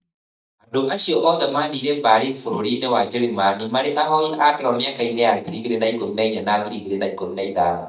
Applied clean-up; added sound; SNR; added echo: neural mask model DeepFilterNet 3.